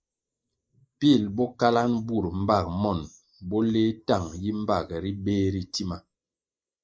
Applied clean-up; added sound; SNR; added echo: neural mask model Resemble Enhance denoiser.